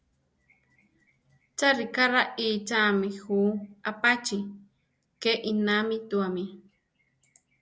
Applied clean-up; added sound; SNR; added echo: none; none; none; none.